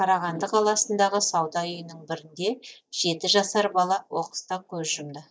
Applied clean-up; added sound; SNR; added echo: neural mask model DeepFilterNet 3.